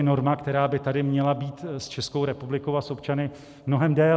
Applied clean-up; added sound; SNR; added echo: none; none; none; none.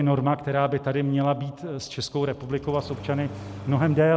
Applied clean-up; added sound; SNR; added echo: none; Engine starting; 15 dB; none.